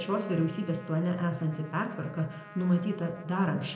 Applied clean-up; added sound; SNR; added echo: none; Trumpet; 19 dB; reverberation time 0.7 s.